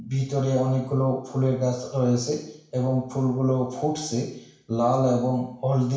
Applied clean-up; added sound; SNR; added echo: none; none; none; reverberation time 0.7 s.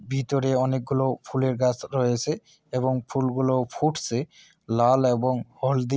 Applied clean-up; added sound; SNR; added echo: none; none; none; none.